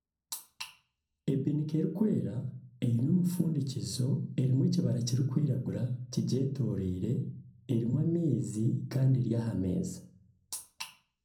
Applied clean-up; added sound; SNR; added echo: none; none; none; reverberation time 0.5 s.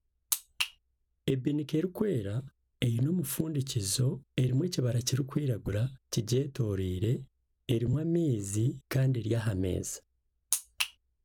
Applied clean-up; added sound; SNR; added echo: none; none; none; none.